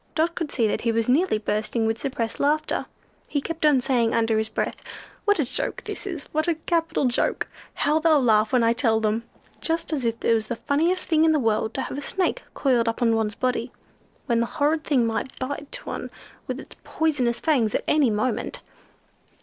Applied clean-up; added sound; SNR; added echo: neural separator model SepFormer DNS4.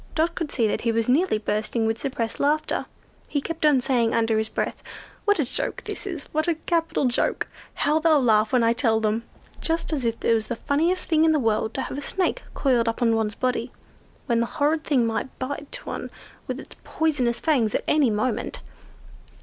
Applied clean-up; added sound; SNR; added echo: none; none; none; none.